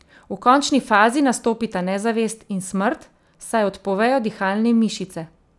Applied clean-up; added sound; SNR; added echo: none; none; none; none.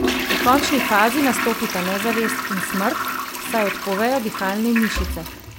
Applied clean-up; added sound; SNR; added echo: none; Toilet flush; 3 dB; none.